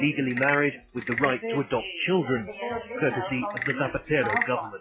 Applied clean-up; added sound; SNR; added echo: classical method log-MMSE.